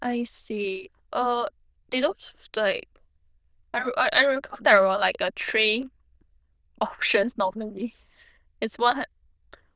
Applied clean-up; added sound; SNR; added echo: neural diffusion model UNIVERSE++.